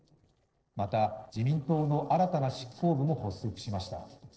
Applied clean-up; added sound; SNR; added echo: neural separator model SepFormer DNS4.